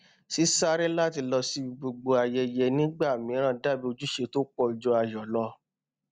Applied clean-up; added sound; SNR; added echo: none; none; none; none.